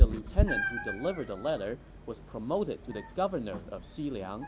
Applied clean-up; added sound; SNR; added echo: none; Meow; -4 dB; none.